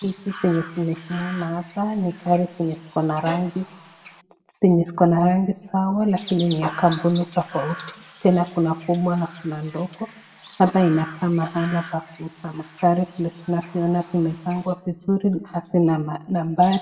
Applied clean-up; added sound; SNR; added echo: none; Chirp, tweet; 20 dB; reverberation time 0.6 s.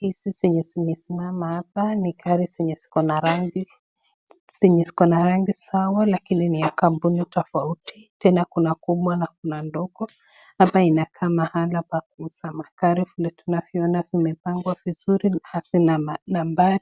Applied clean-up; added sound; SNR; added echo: none; none; none; none.